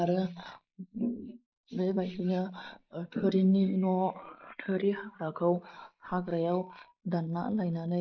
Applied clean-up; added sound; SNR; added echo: neural mask model Resemble Enhance denoiser.